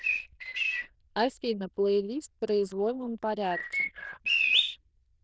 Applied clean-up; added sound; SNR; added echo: neural diffusion model UNIVERSE++.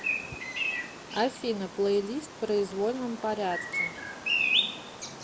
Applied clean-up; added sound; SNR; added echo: none; Bird vocalization, bird call, bird song; 1 dB; none.